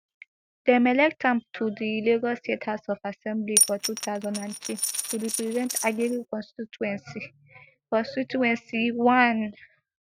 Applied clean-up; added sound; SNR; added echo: neural mask model RNNoise.